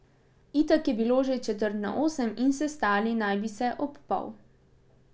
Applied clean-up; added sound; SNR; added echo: none; none; none; none.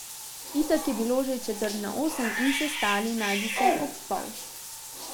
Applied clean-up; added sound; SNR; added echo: none; Bathtub (filling or washing) / Cat; 4 dB; none.